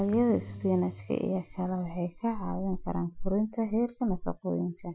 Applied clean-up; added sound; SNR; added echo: classical method Wiener filter.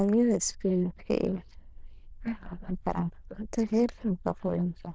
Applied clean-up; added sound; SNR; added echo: neural diffusion model UNIVERSE++.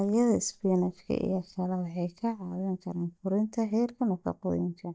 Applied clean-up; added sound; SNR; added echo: neural mask model DeepFilterNet 3.